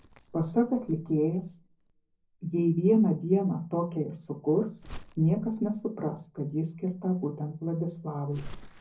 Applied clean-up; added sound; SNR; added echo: neural separator model SepFormer DNS4.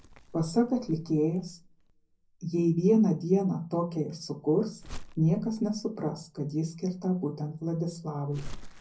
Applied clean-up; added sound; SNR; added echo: none; Crumpling, crinkling; 17 dB; reverberation time 0.4 s.